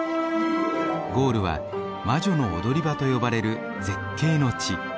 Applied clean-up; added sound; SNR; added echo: none; Marimba, xylophone; 12 dB; none.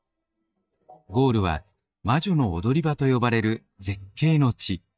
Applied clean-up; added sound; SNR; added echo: neural mask model DeepFilterNet 3.